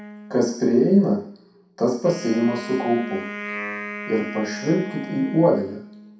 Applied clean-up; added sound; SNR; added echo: none; Wind instrument, woodwind instrument; 12 dB; reverberation time 0.6 s.